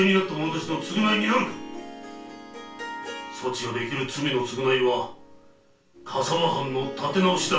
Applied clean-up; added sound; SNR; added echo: none; Harp; 13 dB; reverberation time 0.3 s.